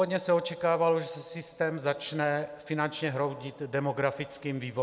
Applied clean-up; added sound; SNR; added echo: none; none; none; none.